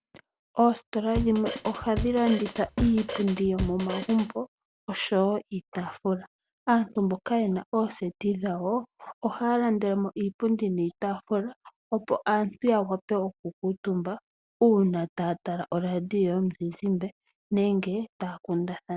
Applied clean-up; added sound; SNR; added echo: none; Drum kit; 7 dB; none.